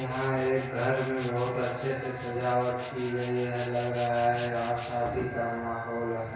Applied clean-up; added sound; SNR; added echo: none; Tools; 17 dB; reverberation time 1.1 s.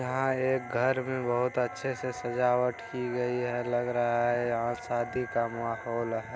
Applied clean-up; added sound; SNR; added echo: none; none; none; none.